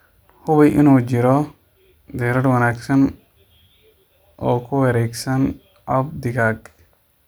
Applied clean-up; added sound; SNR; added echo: none; none; none; none.